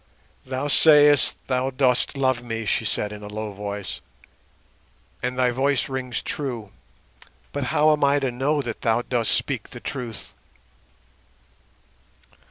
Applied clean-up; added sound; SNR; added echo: none; none; none; none.